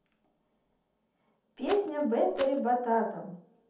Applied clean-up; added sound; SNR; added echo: none; Rattle; 16 dB; reverberation time 0.6 s.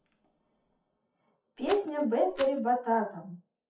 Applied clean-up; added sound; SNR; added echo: classical method WPE with log-MMSE.